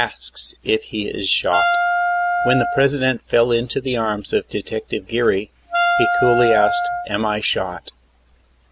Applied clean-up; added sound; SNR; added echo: none; Wind instrument, woodwind instrument; -1 dB; none.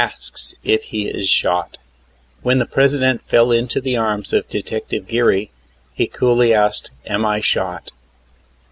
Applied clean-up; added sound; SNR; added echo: none; none; none; none.